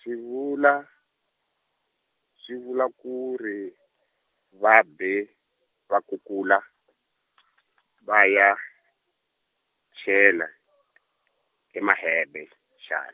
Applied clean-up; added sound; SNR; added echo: none; none; none; none.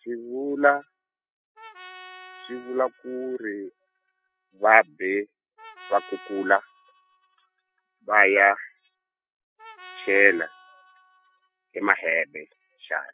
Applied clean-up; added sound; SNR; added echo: classical method spectral subtraction.